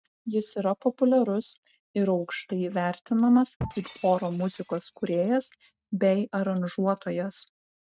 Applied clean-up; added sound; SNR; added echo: neural mask model RNNoise.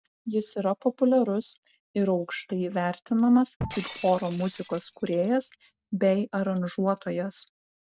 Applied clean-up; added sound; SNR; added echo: none; Shatter; 16 dB; none.